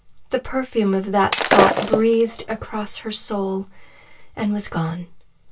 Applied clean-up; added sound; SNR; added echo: none; Shatter; -2 dB; reverberation time 0.2 s.